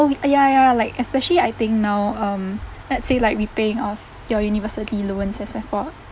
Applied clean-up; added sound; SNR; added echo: none; none; none; none.